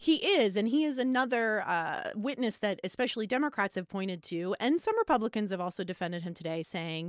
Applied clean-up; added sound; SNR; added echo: none; none; none; none.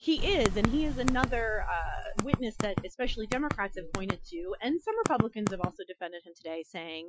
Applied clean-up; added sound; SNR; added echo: classical method Wiener filter.